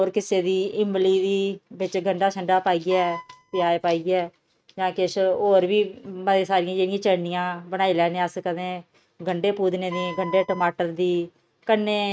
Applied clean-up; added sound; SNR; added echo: neural mask model RNNoise.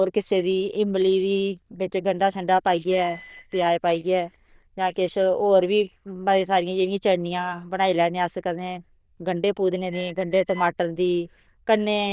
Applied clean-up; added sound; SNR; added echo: neural diffusion model UNIVERSE++.